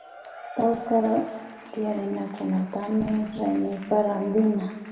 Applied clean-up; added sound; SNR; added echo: none; Applause / Crowd / Cheering; 19 dB; reverberation time 1.8 s.